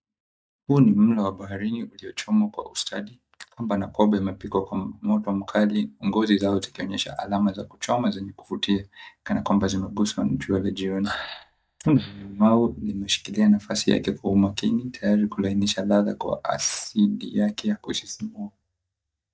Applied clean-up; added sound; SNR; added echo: neural mask model DeepFilterNet 3.